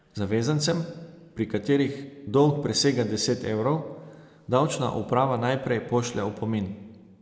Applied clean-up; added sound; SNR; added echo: none; none; none; none.